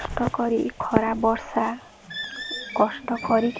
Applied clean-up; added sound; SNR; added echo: none; Bird; 14 dB; none.